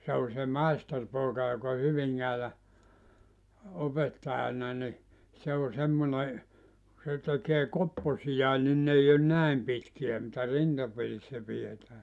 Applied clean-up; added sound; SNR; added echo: none; none; none; none.